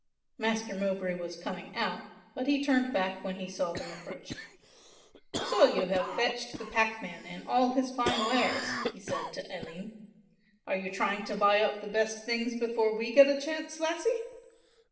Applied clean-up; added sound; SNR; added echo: none; Cough; 11 dB; reverberation time 1.0 s.